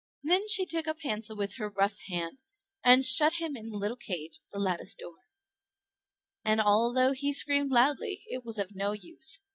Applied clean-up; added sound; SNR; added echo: neural mask model DeepFilterNet 3.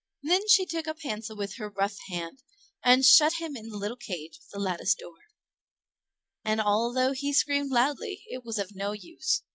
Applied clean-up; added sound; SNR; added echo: neural mask model Resemble Enhance denoiser.